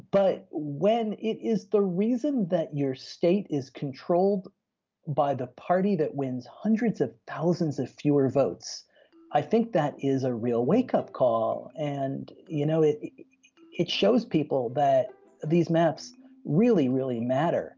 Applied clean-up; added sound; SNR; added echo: none; none; none; none.